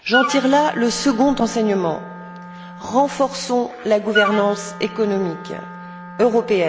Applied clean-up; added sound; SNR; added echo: none; Wind instrument, woodwind instrument; 9 dB; none.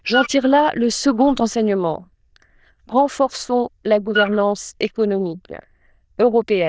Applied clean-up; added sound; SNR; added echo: neural diffusion model UNIVERSE++.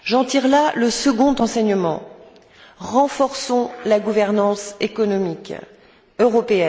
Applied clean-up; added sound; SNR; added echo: none; none; none; none.